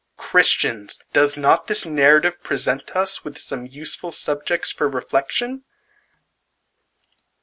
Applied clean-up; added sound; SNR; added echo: none; none; none; none.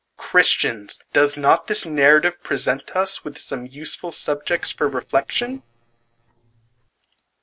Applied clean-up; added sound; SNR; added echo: neural separator model SepFormer DNS4.